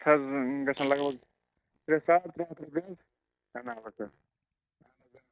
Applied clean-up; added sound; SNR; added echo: neural mask model DeepFilterNet 3.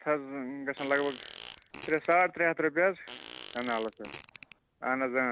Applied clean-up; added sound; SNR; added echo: none; Fart; 16 dB; none.